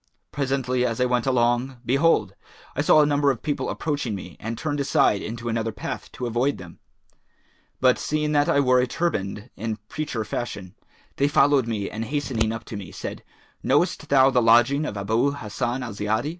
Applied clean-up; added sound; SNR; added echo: none; Scissors; 10 dB; none.